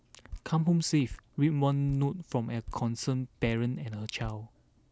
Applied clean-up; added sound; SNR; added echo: none; Drip; 18 dB; none.